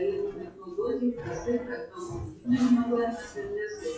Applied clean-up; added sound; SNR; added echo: classical method WPE with log-MMSE.